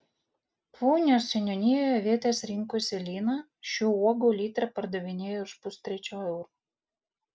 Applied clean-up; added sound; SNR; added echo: none; none; none; none.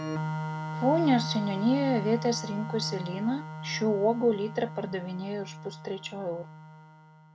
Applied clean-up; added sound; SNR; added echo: none; Organ; 7 dB; none.